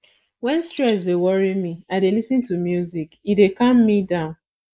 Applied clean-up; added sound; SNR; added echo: neural mask model Resemble Enhance denoiser.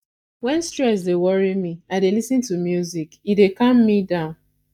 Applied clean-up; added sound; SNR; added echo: neural mask model DeepFilterNet 3.